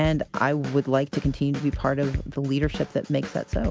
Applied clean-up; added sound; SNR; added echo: none; none; none; none.